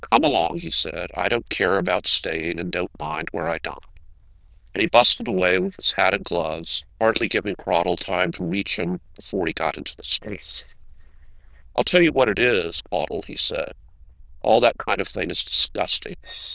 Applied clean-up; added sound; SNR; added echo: neural diffusion model UNIVERSE++.